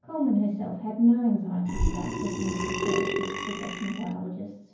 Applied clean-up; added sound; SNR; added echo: none; Burping, eructation; 1 dB; reverberation time 0.9 s.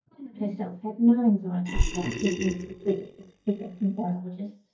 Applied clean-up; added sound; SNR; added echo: neural mask model DeepFilterNet 3.